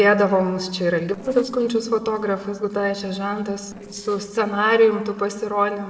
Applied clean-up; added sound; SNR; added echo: neural separator model SepFormer DNS4.